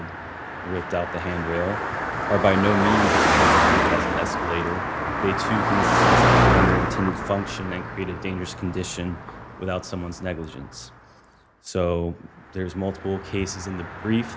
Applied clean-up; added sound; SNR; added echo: none; Car passing by; -4 dB; none.